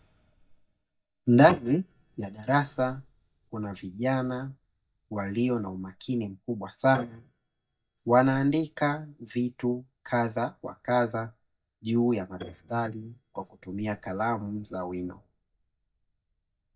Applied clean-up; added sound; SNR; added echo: neural mask model DeepFilterNet 3.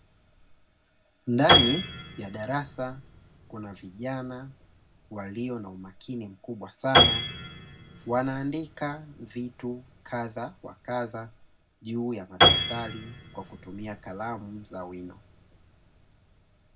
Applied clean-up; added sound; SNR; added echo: none; Piano; -4 dB; reverberation time 0.4 s.